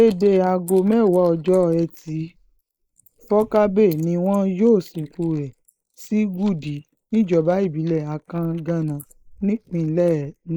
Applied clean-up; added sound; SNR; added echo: neural mask model Resemble Enhance denoiser.